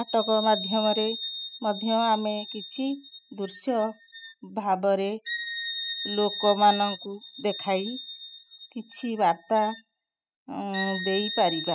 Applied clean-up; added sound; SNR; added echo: classical method spectral subtraction.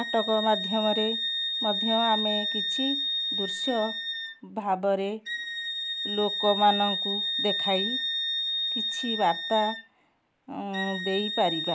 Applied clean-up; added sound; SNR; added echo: none; Wind instrument, woodwind instrument; 2 dB; none.